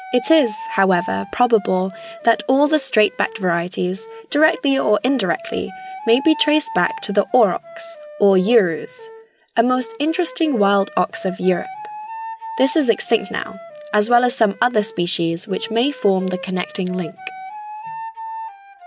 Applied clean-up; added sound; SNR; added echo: none; Wind instrument, woodwind instrument; 15 dB; none.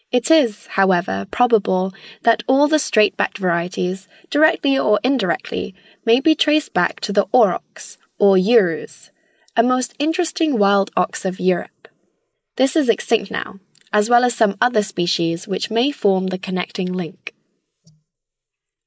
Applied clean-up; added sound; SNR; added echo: neural mask model Resemble Enhance denoiser.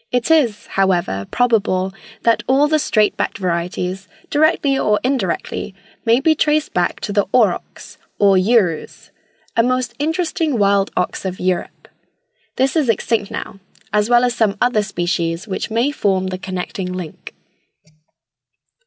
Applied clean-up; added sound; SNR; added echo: none; none; none; none.